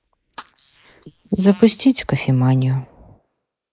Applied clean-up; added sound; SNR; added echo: neural mask model Resemble Enhance denoiser.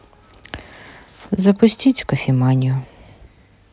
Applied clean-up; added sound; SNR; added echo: none; none; none; none.